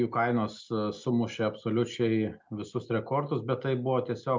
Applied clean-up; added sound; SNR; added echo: none; none; none; none.